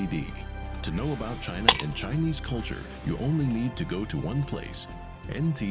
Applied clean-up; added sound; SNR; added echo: none; Shatter; 2 dB; none.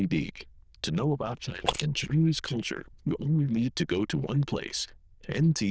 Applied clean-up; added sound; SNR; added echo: neural diffusion model UNIVERSE++.